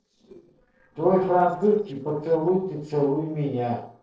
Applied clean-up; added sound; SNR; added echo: neural separator model SepFormer DNS4.